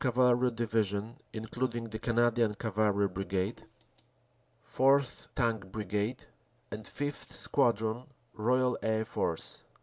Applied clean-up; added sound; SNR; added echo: none; none; none; none.